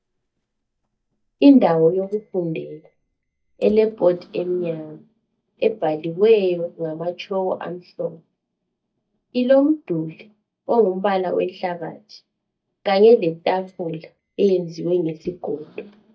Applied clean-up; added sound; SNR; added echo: neural mask model DeepFilterNet 3.